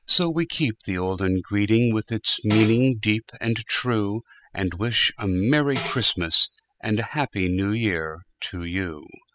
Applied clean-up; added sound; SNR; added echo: classical method spectral subtraction.